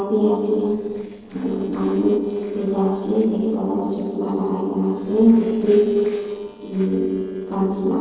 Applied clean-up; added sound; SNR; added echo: neural separator model SepFormer DNS4.